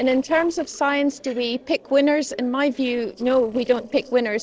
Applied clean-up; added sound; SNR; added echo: neural separator model SepFormer DNS4.